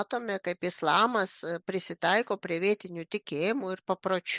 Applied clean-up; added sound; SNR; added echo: none; none; none; none.